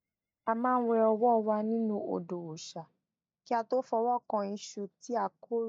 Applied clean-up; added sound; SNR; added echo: neural mask model DeepFilterNet 3.